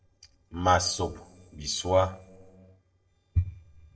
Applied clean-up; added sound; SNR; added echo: neural separator model SepFormer DNS4.